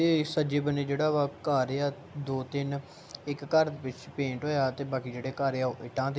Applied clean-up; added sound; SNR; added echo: none; none; none; none.